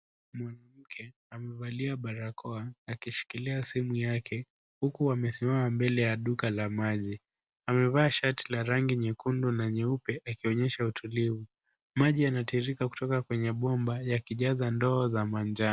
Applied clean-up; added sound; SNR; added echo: none; none; none; none.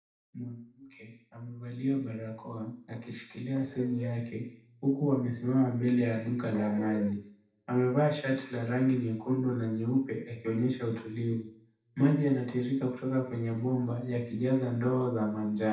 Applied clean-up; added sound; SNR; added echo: neural separator model SepFormer DNS4.